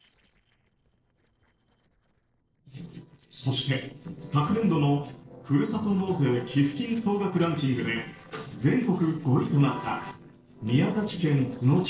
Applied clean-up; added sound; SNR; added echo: neural separator model SepFormer DNS4.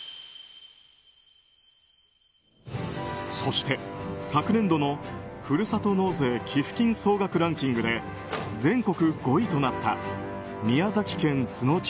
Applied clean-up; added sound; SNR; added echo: none; none; none; none.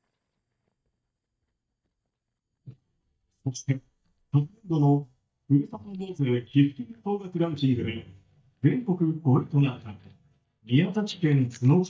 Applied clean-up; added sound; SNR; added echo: neural mask model DeepFilterNet 3.